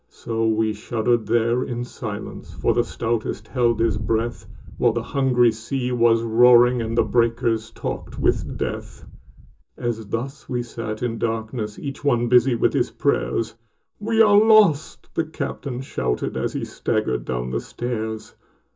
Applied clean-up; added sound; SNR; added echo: none; Wind; 9 dB; reverberation time 0.2 s.